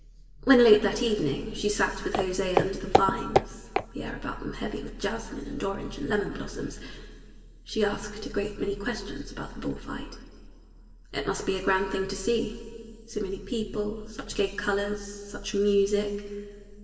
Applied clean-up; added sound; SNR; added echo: none; Walk, footsteps; 0 dB; reverberation time 2.8 s.